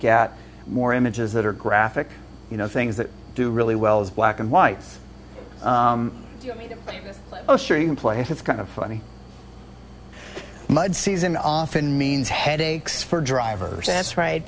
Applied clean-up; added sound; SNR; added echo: none; none; none; none.